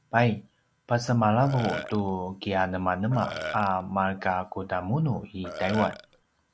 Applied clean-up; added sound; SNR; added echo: none; Burping, eructation; 10 dB; none.